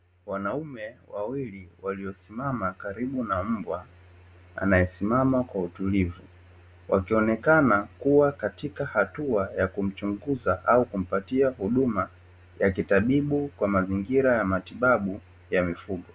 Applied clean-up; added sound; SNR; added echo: none; none; none; none.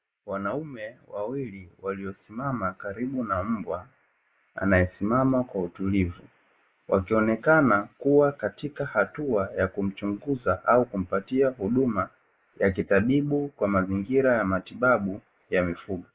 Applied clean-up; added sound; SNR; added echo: neural mask model Resemble Enhance denoiser.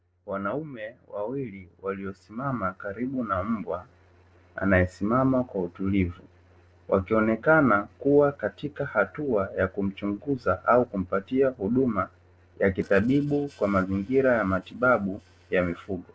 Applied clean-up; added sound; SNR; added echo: neural separator model SepFormer DNS4.